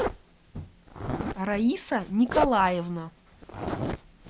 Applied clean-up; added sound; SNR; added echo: none; Zipper (clothing); 5 dB; none.